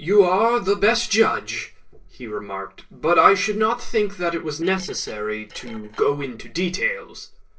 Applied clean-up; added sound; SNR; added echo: neural separator model SepFormer DNS4.